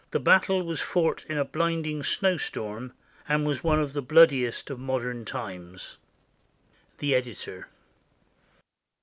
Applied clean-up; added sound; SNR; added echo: none; none; none; none.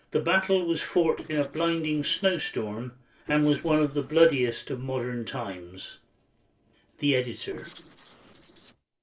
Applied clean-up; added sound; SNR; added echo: neural separator model SepFormer DNS4.